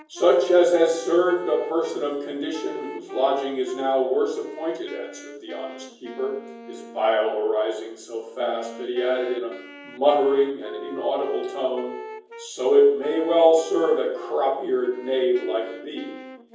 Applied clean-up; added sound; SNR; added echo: none; Wind instrument, woodwind instrument; 17 dB; reverberation time 0.7 s.